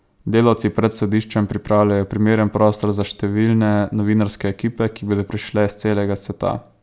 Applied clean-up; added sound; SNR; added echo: none; none; none; none.